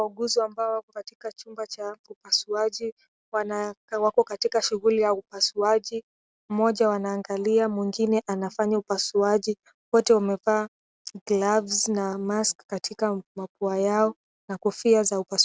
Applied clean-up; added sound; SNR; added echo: none; none; none; none.